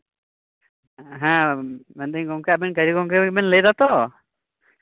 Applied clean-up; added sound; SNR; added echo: none; none; none; none.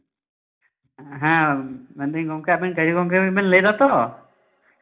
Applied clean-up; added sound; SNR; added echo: none; none; none; reverberation time 0.4 s.